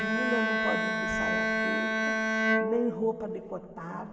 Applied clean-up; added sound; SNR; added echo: none; Bowed string instrument; -5 dB; reverberation time 2.7 s.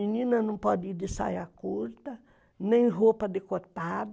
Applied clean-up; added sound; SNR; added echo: none; none; none; none.